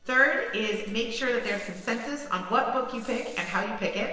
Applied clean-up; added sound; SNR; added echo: neural separator model SepFormer DNS4.